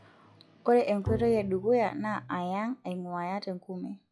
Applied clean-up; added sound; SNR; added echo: classical method log-MMSE.